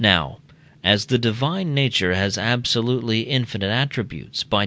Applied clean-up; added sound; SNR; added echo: none; none; none; none.